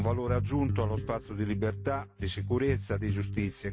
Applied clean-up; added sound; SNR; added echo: neural mask model RNNoise.